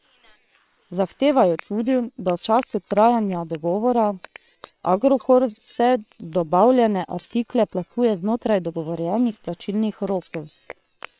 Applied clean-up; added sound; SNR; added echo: neural separator model SepFormer WHAM!.